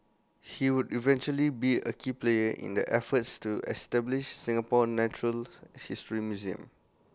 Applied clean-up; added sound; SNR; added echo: none; none; none; none.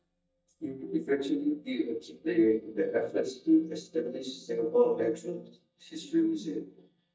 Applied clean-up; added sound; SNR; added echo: neural mask model DeepFilterNet 3.